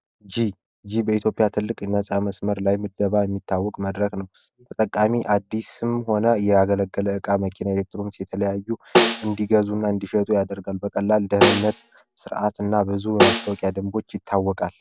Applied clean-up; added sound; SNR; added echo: none; Snare drum; -1 dB; none.